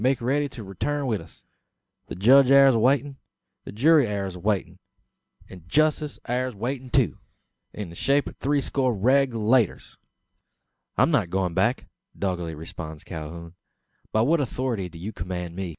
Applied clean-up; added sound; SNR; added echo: none; none; none; none.